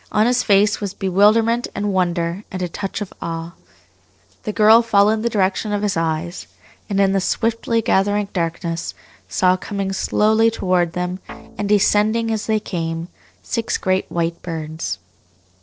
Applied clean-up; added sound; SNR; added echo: neural separator model SepFormer DNS4.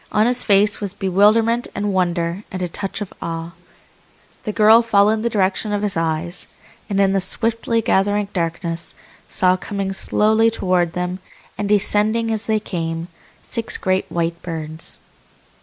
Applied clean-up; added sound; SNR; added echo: neural mask model Resemble Enhance denoiser.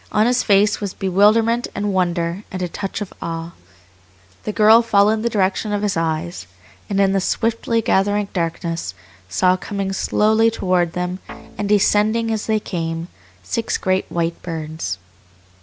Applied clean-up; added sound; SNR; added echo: none; Guitar; 18 dB; none.